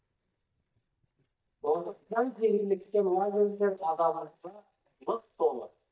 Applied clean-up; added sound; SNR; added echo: neural mask model DeepFilterNet 3.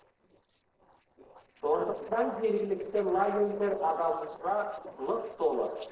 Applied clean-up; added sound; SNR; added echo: neural separator model SepFormer DNS4.